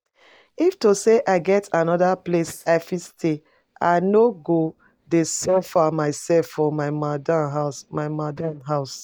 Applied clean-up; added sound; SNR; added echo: neural mask model DeepFilterNet 3.